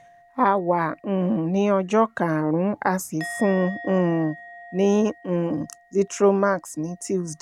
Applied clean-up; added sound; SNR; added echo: none; Musical instrument; 20 dB; none.